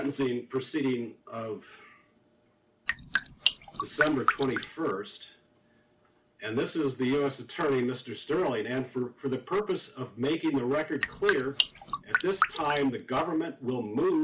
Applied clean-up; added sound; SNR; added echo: none; Drip; -1 dB; none.